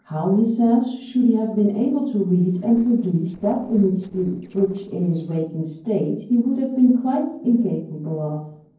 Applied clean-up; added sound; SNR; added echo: neural separator model SepFormer DNS4.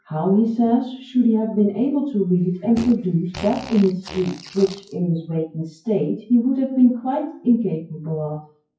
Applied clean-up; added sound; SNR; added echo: classical method WPE with log-MMSE.